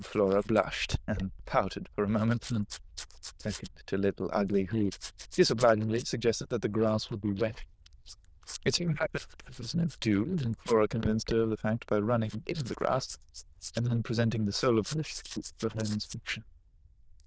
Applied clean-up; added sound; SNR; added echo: neural diffusion model UNIVERSE++.